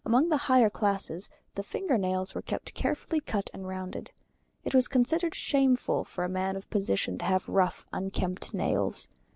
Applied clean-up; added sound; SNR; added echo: none; none; none; none.